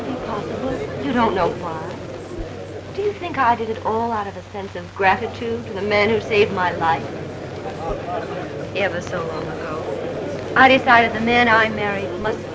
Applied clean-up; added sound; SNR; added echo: none; Crowd; 8 dB; none.